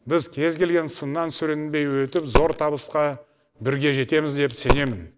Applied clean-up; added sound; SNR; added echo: none; Coin (dropping); 3 dB; none.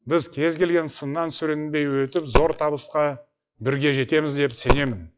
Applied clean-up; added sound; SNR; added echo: classical method log-MMSE.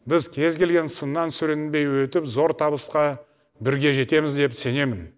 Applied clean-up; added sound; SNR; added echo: none; none; none; none.